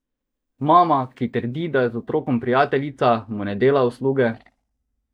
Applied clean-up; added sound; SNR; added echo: neural mask model DeepFilterNet 3.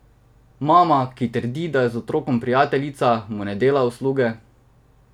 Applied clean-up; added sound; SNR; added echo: none; none; none; none.